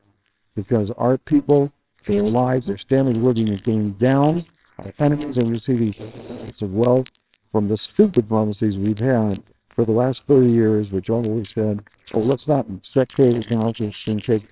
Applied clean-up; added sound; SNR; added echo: neural separator model SepFormer WHAMR!.